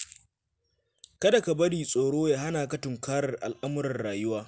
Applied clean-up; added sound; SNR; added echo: none; none; none; none.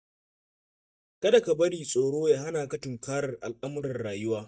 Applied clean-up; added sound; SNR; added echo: neural mask model DeepFilterNet 3.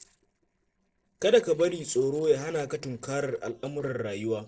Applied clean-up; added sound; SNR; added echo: neural separator model SepFormer DNS4.